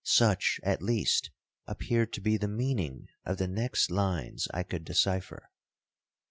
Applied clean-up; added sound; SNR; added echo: none; none; none; none.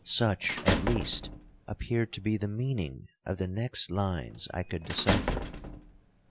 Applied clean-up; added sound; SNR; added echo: none; Squeak / Slam / Human group actions; 4 dB; none.